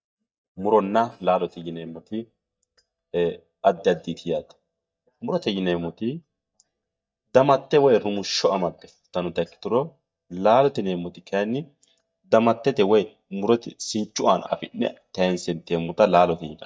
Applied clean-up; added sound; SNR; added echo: neural mask model DeepFilterNet 3.